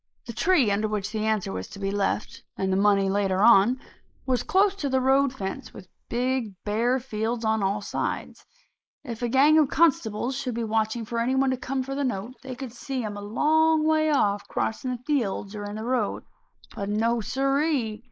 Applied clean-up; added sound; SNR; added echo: neural mask model Resemble Enhance denoiser.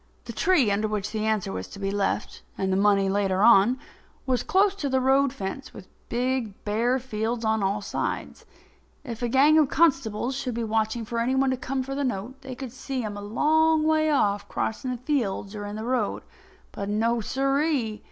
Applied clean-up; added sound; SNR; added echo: none; none; none; none.